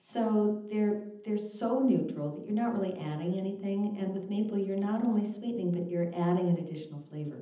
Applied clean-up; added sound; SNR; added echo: none; none; none; reverberation time 0.8 s.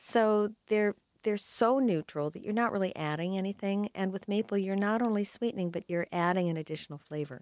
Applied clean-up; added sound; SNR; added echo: none; none; none; none.